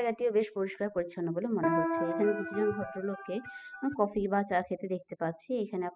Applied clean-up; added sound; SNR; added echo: classical method spectral subtraction.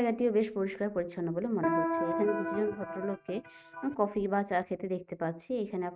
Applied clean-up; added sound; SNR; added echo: neural mask model RNNoise.